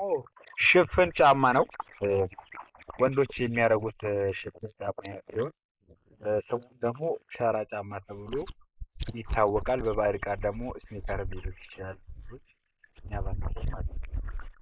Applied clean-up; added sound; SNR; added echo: neural mask model Resemble Enhance denoiser.